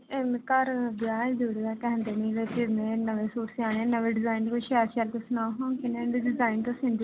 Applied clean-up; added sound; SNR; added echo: none; none; none; none.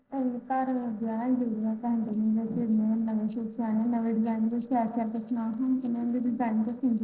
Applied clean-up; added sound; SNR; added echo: neural separator model SepFormer DNS4.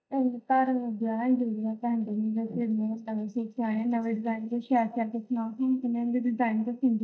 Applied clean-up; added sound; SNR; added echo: neural mask model DeepFilterNet 3.